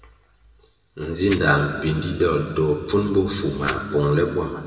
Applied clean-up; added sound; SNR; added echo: none; Glass; 16 dB; reverberation time 2.5 s.